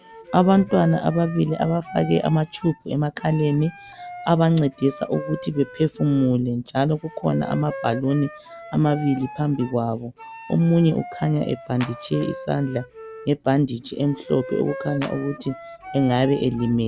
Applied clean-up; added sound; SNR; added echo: none; Wind instrument, woodwind instrument + Clapping; 15 dB; none.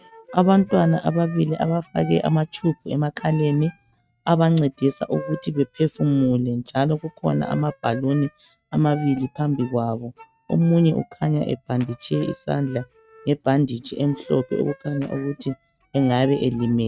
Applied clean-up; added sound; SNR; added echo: neural mask model RNNoise.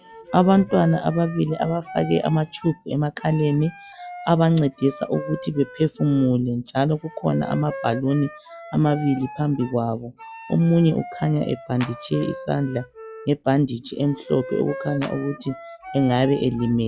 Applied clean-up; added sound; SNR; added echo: classical method log-MMSE.